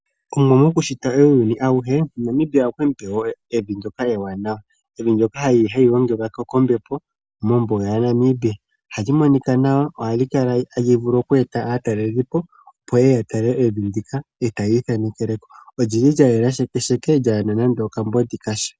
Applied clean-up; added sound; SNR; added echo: none; none; none; none.